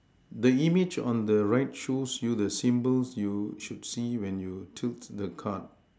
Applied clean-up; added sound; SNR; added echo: none; none; none; none.